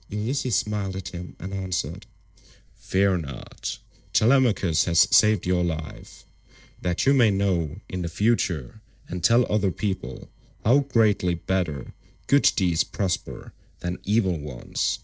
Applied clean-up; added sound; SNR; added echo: neural separator model SepFormer DNS4.